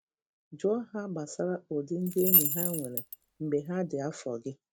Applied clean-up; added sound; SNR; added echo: none; Rattle / Keys jangling; -3 dB; none.